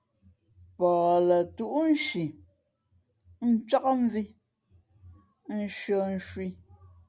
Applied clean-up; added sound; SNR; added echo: none; none; none; none.